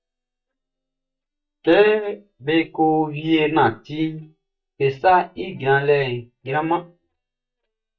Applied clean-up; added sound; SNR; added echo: neural mask model DeepFilterNet 3.